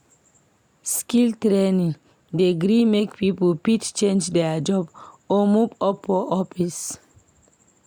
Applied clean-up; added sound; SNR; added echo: none; none; none; none.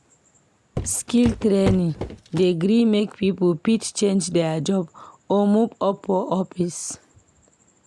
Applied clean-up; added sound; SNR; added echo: none; Walk, footsteps; 7 dB; none.